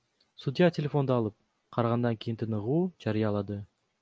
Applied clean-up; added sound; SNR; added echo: none; none; none; none.